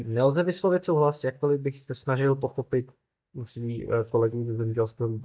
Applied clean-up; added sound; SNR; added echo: neural mask model DeepFilterNet 3.